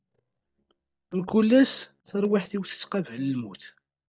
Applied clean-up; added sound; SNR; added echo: neural mask model DeepFilterNet 3.